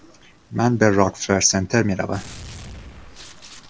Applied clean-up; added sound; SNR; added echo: none; Gunshot, gunfire; 19 dB; none.